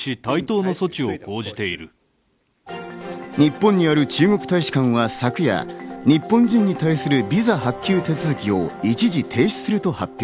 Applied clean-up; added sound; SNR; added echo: none; none; none; none.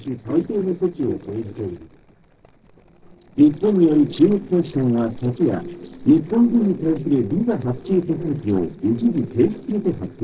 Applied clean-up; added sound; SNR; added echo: neural separator model SepFormer DNS4.